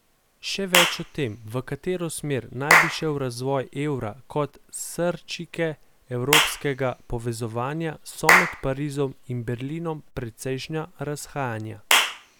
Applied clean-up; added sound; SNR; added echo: none; Clapping / Chirp, tweet; -1 dB; none.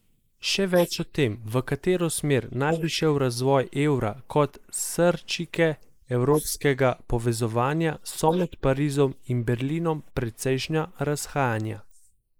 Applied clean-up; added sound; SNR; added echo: neural mask model Resemble Enhance denoiser.